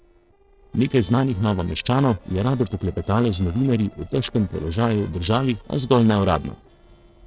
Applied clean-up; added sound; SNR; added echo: neural separator model SepFormer DNS4.